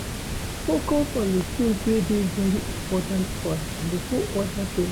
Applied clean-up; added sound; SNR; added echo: none; Water; 5 dB; none.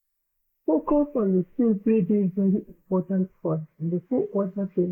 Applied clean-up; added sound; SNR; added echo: neural mask model Resemble Enhance denoiser.